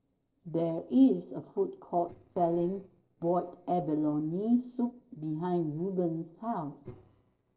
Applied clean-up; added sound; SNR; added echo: neural separator model SepFormer DNS4.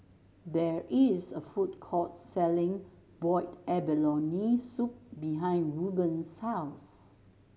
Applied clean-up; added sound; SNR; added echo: none; none; none; none.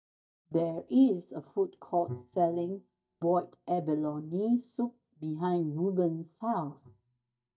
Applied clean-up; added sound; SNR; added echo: neural mask model DeepFilterNet 3.